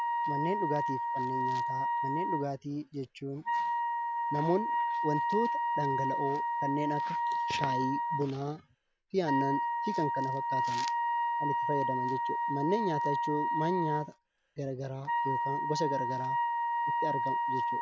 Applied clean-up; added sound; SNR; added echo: none; Wind instrument, woodwind instrument; -3 dB; none.